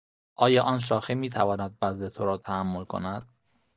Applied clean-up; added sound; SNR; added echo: neural mask model DeepFilterNet 3.